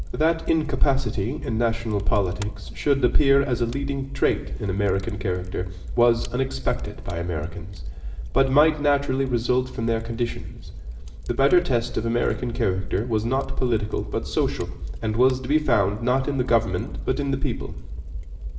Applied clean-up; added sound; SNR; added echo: none; Fire; 9 dB; reverberation time 0.8 s.